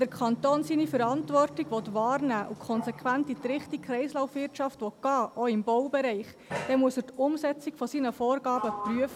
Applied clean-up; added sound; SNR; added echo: none; Sliding door; 15 dB; none.